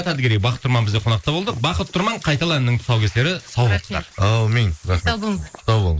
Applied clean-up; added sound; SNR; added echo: neural mask model Resemble Enhance denoiser.